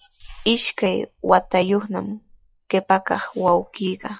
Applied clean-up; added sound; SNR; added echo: classical method log-MMSE.